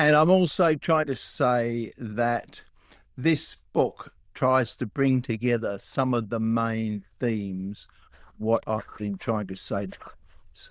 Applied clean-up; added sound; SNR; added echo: neural diffusion model UNIVERSE++.